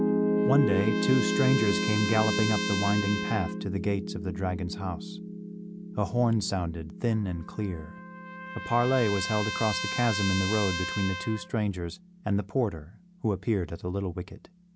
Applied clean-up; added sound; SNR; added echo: none; Trumpet + Piano; 3 dB; none.